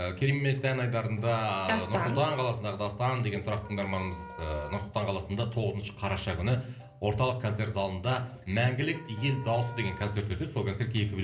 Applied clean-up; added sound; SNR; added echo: none; Wind instrument, woodwind instrument; 16 dB; reverberation time 0.5 s.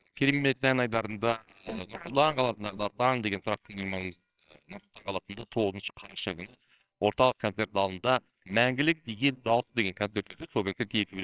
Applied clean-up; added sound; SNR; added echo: neural separator model SepFormer WHAMR!.